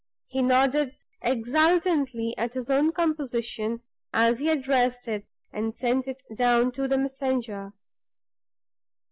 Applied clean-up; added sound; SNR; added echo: none; none; none; none.